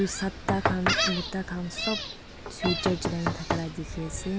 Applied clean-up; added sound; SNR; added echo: none; Gull, seagull + Knock; 0 dB; none.